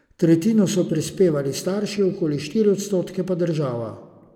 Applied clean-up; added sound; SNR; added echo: neural mask model Resemble Enhance denoiser.